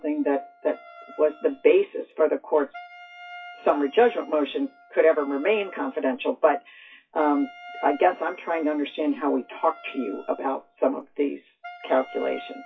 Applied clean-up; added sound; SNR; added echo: classical method WPE with log-MMSE.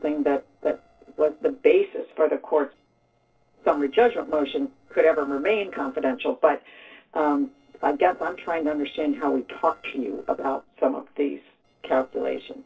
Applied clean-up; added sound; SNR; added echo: neural separator model SepFormer DNS4.